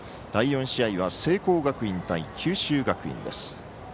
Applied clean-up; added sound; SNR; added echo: none; none; none; none.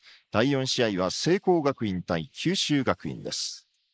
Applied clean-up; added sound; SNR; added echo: neural mask model Resemble Enhance denoiser.